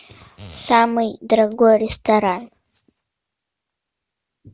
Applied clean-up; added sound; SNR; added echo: none; none; none; none.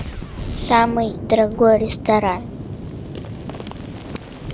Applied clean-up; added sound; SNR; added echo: none; Boom; 9 dB; none.